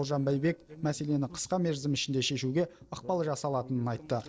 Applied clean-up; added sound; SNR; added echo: neural separator model SepFormer DNS4.